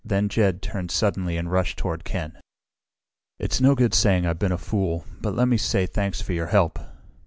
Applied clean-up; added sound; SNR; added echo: none; none; none; none.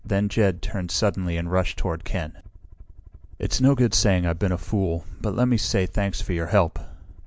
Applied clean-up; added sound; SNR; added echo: none; Aircraft; 19 dB; none.